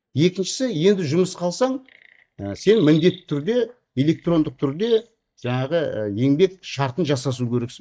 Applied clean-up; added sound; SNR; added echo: neural mask model DeepFilterNet 3.